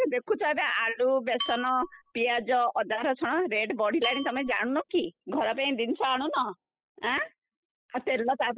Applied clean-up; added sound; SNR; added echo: classical method spectral subtraction.